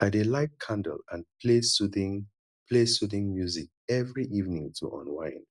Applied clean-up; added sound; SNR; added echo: none; none; none; none.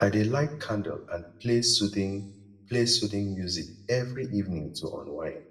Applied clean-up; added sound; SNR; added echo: none; none; none; reverberation time 0.5 s.